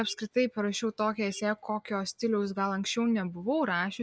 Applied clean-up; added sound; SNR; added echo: neural mask model DeepFilterNet 3.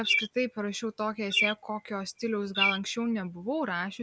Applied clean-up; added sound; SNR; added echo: none; Bird; 1 dB; none.